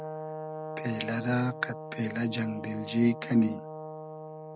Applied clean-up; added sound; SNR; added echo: none; Brass instrument; 9 dB; none.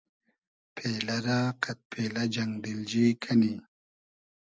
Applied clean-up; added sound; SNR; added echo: none; none; none; none.